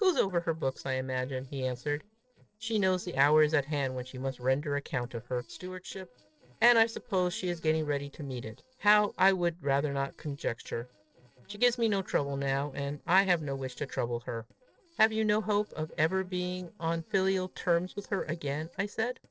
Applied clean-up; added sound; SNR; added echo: neural separator model SepFormer DNS4.